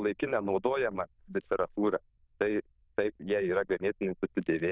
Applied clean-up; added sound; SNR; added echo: neural diffusion model UNIVERSE++.